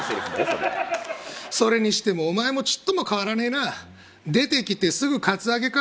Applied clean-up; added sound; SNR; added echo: none; none; none; none.